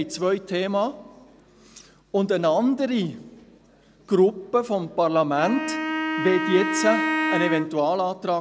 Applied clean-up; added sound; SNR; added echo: none; Wind instrument, woodwind instrument; 3 dB; none.